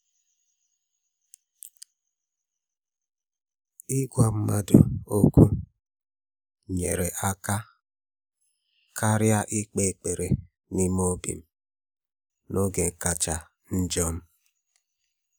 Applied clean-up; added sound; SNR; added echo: none; none; none; none.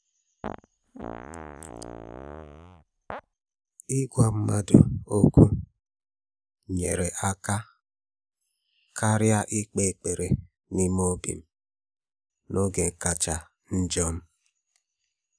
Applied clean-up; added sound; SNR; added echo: none; Fart; 13 dB; none.